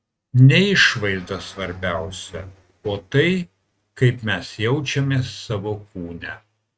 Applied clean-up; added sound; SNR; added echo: neural mask model RNNoise.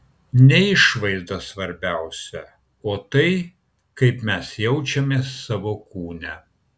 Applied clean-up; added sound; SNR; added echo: none; none; none; none.